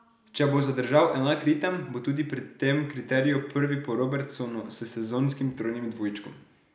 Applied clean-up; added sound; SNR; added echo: none; none; none; none.